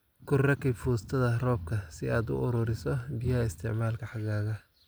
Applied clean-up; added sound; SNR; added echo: none; none; none; none.